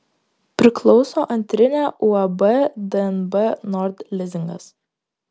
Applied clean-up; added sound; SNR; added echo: none; none; none; none.